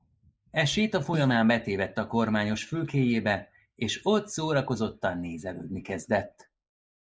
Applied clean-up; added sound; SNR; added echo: neural mask model Resemble Enhance denoiser.